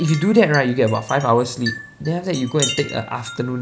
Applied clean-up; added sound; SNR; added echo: none; Wind chime; 12 dB; none.